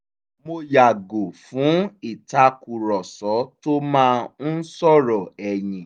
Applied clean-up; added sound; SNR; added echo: none; none; none; none.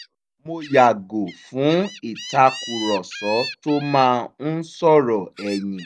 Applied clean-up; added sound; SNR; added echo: none; Gull, seagull; 16 dB; none.